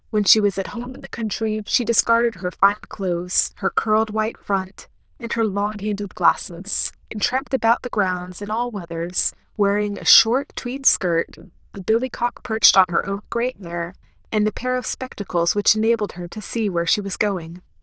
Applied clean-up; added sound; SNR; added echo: neural diffusion model UNIVERSE++.